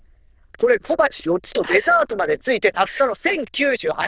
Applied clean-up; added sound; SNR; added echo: neural diffusion model UNIVERSE++.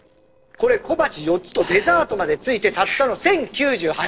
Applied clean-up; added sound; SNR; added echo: neural separator model SepFormer DNS4.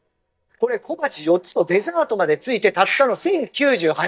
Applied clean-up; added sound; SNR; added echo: neural mask model DeepFilterNet 3.